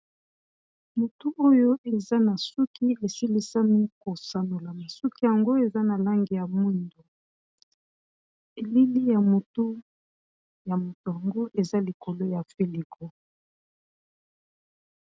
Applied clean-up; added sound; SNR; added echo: none; none; none; none.